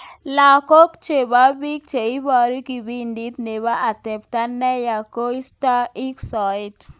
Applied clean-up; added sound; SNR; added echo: none; none; none; none.